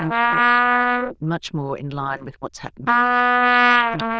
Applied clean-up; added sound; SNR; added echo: neural diffusion model UNIVERSE++.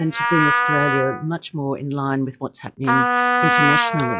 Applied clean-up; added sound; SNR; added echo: classical method log-MMSE.